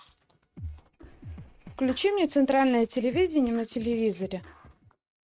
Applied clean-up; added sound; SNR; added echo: neural mask model RNNoise.